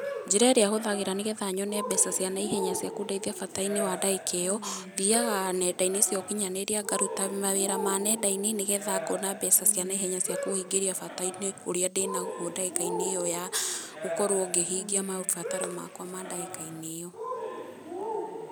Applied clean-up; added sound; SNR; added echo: none; Cheering; 9 dB; none.